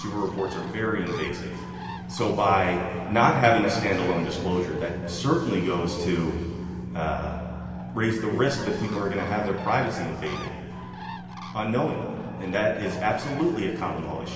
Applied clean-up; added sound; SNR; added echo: none; Bird; 18 dB; reverberation time 2.6 s.